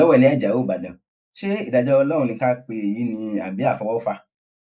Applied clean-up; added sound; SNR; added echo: neural mask model Resemble Enhance denoiser.